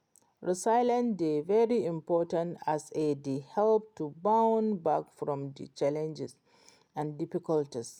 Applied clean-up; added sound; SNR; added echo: none; none; none; none.